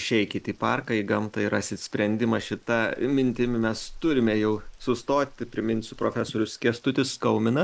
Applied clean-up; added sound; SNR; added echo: none; Rain; 20 dB; none.